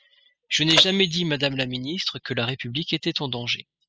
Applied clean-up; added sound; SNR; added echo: classical method spectral subtraction.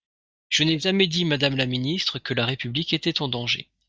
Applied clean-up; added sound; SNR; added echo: neural mask model DeepFilterNet 3.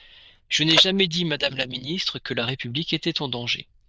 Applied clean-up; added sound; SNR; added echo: neural diffusion model UNIVERSE++.